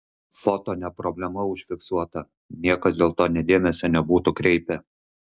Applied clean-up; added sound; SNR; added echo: none; none; none; none.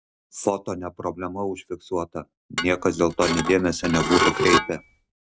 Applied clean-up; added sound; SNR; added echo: none; Dishes, pots, and pans / Glass; 1 dB; none.